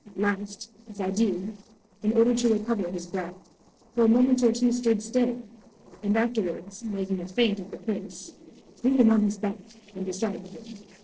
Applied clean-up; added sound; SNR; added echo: neural separator model SepFormer DNS4.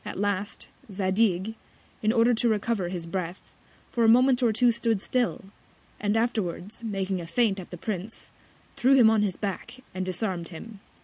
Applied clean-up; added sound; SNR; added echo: none; none; none; none.